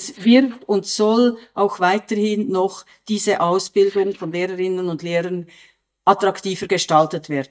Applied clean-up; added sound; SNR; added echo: neural mask model DeepFilterNet 3.